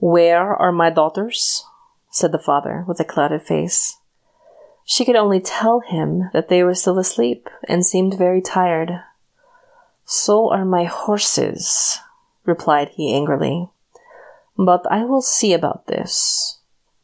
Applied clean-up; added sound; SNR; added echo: none; none; none; none.